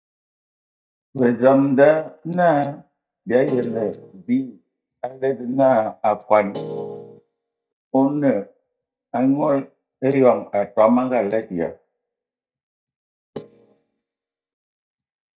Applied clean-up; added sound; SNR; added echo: neural mask model DeepFilterNet 3.